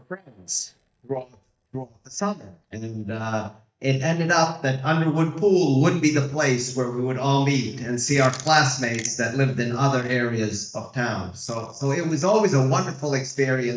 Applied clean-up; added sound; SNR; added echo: neural mask model DeepFilterNet 3.